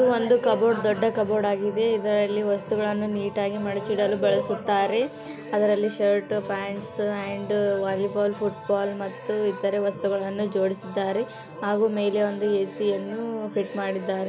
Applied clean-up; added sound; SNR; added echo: none; none; none; none.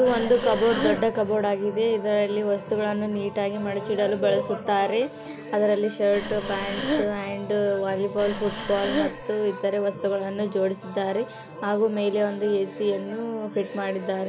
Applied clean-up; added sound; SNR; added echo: none; Breathing; 5 dB; none.